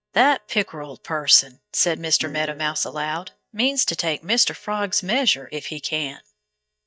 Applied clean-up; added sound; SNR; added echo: neural mask model DeepFilterNet 3.